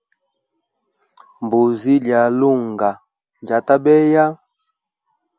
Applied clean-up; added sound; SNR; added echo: none; none; none; none.